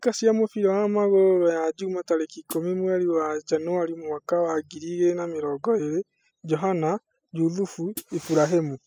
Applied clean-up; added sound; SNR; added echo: classical method spectral subtraction.